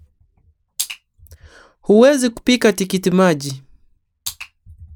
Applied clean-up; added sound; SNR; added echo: none; none; none; none.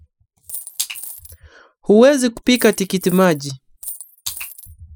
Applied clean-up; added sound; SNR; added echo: classical method spectral subtraction.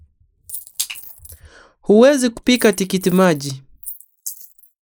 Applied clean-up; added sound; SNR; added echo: neural mask model Resemble Enhance denoiser.